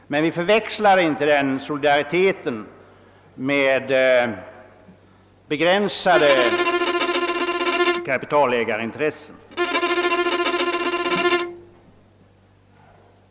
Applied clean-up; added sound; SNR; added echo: none; Bowed string instrument; 0 dB; none.